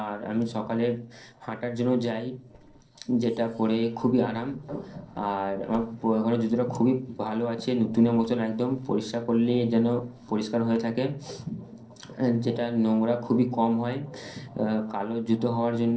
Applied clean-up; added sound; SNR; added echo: neural separator model SepFormer DNS4.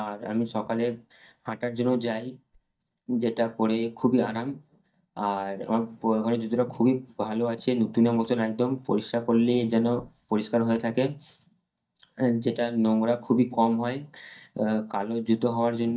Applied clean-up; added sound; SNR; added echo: neural mask model DeepFilterNet 3.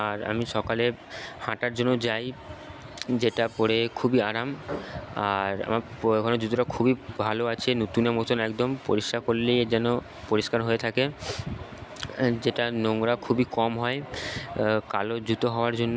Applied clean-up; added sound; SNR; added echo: none; none; none; none.